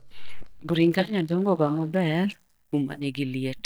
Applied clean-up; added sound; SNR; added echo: neural mask model DeepFilterNet 3.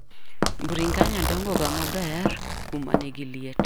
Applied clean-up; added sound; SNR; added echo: none; Walk, footsteps + Zipper (clothing); -2 dB; none.